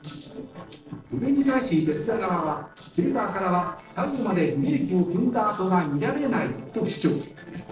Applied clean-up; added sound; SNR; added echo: neural separator model SepFormer DNS4.